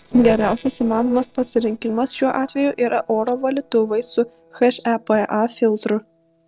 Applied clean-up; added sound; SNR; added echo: neural separator model SepFormer DNS4.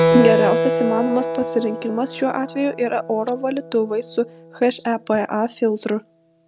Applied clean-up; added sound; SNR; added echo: none; Keyboard (musical); 3 dB; none.